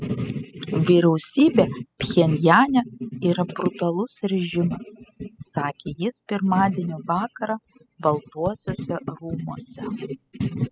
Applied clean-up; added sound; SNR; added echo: classical method spectral subtraction.